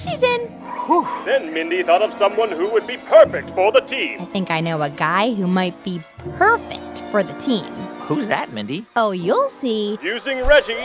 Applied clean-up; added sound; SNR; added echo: none; none; none; none.